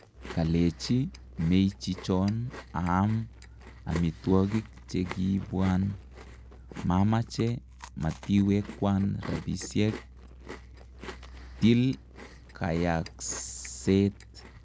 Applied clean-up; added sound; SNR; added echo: none; Chewing, mastication; 18 dB; none.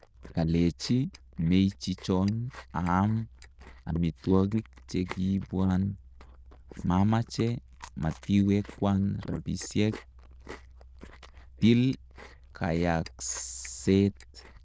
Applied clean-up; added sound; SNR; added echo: neural diffusion model UNIVERSE++.